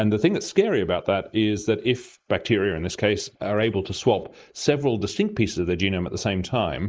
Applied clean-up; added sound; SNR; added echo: neural mask model Resemble Enhance denoiser.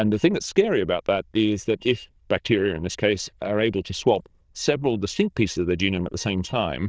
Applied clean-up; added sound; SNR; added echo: neural diffusion model UNIVERSE++.